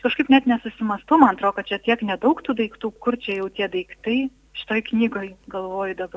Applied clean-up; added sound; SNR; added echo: none; none; none; none.